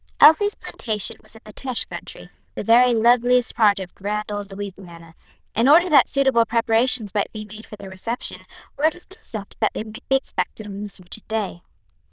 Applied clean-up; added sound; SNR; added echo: neural diffusion model UNIVERSE++.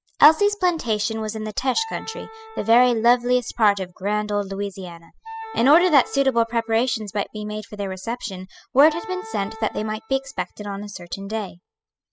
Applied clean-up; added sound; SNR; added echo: classical method spectral subtraction.